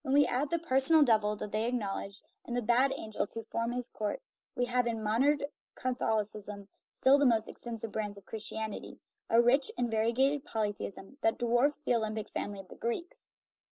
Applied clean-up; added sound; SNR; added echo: none; none; none; none.